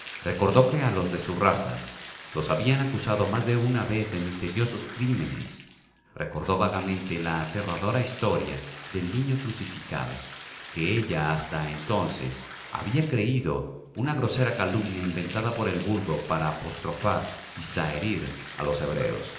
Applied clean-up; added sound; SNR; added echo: none; Bathtub (filling or washing); 14 dB; reverberation time 0.8 s.